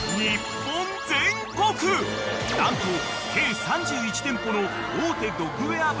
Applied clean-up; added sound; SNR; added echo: none; Chicken, rooster; 14 dB; none.